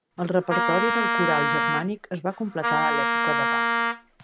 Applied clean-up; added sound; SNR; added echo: none; Wind instrument, woodwind instrument; -4 dB; none.